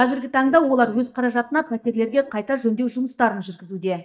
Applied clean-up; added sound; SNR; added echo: neural mask model DeepFilterNet 3.